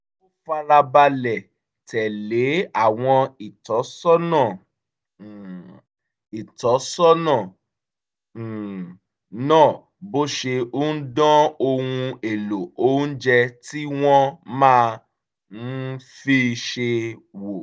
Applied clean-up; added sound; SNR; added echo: none; none; none; none.